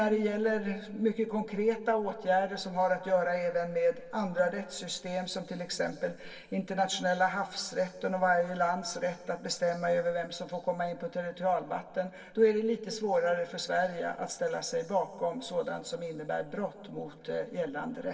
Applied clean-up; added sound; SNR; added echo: none; none; none; reverberation time 2.7 s.